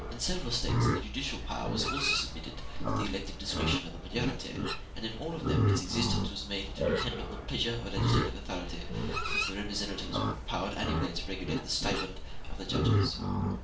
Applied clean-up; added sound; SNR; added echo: none; Livestock, farm animals, working animals; -3 dB; reverberation time 0.4 s.